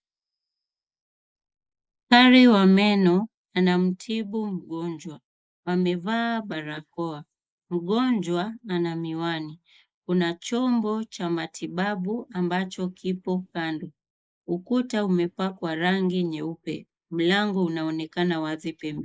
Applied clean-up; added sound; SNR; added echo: neural mask model Resemble Enhance denoiser.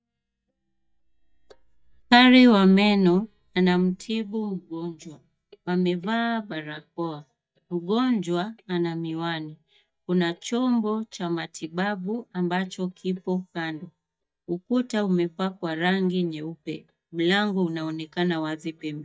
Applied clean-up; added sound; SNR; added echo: neural mask model DeepFilterNet 3.